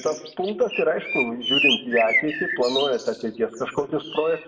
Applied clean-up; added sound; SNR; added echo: none; Bird; 3 dB; reverberation time 1.3 s.